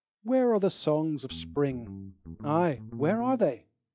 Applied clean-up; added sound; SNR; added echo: classical method log-MMSE.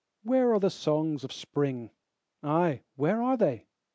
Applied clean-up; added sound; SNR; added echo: none; none; none; none.